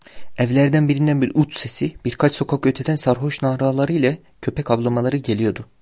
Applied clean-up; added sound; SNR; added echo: none; none; none; none.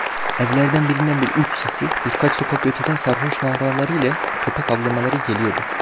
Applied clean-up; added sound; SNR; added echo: none; Applause; 2 dB; none.